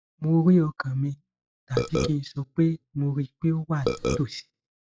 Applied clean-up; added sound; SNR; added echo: classical method log-MMSE.